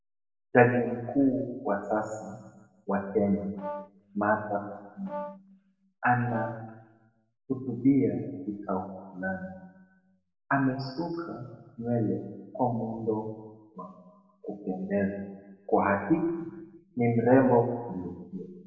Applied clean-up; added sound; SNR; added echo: none; Brass instrument; 12 dB; reverberation time 1.1 s.